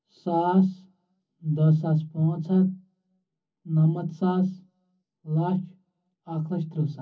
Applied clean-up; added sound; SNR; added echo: none; none; none; reverberation time 0.3 s.